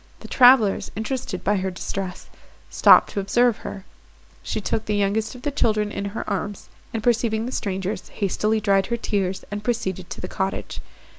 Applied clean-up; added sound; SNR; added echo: none; none; none; none.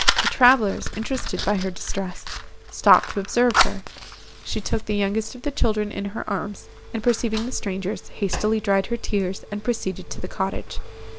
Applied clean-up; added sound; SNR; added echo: none; Fire; 6 dB; none.